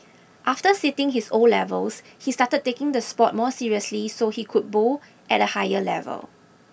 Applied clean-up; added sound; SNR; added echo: none; none; none; none.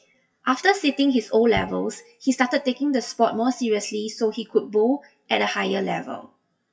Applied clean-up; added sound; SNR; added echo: classical method WPE with log-MMSE.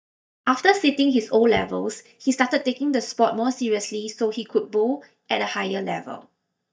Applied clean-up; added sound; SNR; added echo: neural mask model DeepFilterNet 3.